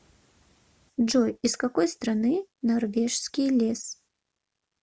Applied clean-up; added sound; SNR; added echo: none; none; none; none.